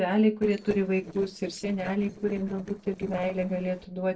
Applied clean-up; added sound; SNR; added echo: neural separator model SepFormer DNS4.